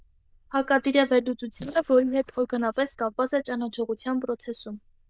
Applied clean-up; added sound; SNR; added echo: neural diffusion model UNIVERSE++.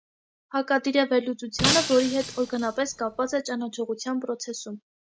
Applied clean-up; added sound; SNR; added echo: none; Shatter; 3 dB; none.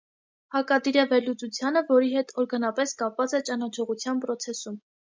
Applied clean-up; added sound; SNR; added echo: none; none; none; none.